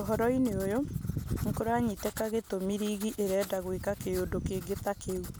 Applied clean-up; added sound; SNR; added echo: none; Writing; 18 dB; none.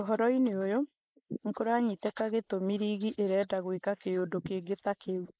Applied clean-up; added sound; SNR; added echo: neural mask model Resemble Enhance denoiser.